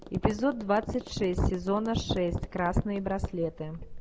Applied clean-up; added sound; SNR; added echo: none; Tap; 16 dB; none.